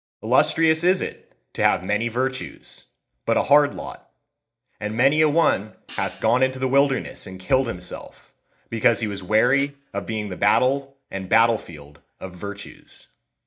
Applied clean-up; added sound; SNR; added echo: neural mask model DeepFilterNet 3.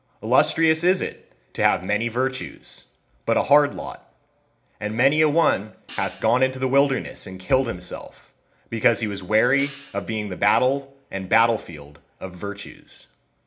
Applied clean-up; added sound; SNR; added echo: none; Hi-hat; 19 dB; reverberation time 0.4 s.